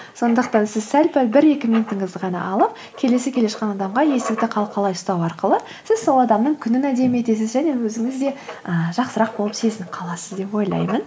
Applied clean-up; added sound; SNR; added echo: none; Writing; 18 dB; none.